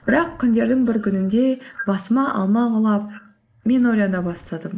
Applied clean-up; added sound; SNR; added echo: neural mask model Resemble Enhance denoiser.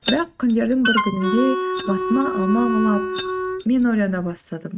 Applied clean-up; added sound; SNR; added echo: neural mask model RNNoise.